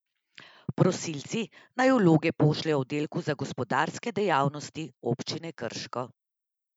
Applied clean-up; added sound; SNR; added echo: none; none; none; none.